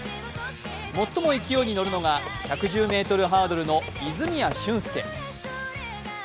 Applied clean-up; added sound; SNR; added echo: none; Computer keyboard; 15 dB; none.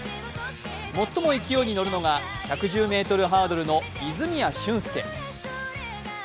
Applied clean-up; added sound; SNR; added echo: none; none; none; none.